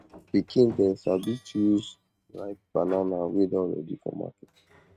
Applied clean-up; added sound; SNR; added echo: neural mask model RNNoise.